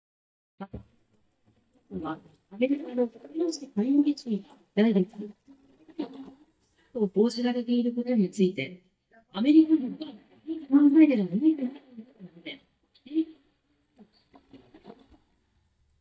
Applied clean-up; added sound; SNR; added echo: neural mask model DeepFilterNet 3.